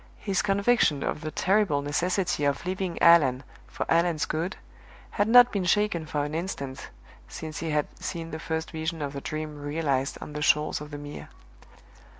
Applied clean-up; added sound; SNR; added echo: none; none; none; none.